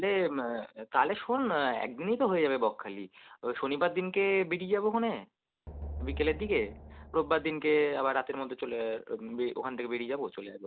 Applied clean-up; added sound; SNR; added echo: none; Drum; 10 dB; none.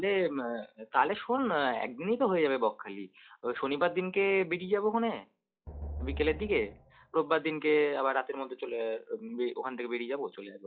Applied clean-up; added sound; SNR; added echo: classical method log-MMSE.